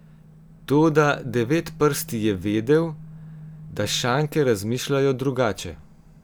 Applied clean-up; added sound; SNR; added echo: none; none; none; none.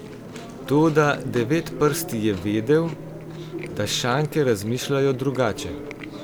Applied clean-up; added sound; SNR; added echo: none; Chewing, mastication; 13 dB; none.